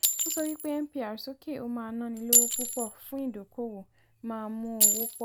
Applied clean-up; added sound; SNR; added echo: none; Chink, clink; -5 dB; none.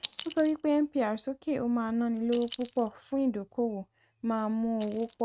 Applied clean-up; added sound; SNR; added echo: neural mask model RNNoise.